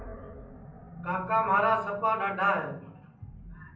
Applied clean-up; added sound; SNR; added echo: none; Animal; 15 dB; reverberation time 0.6 s.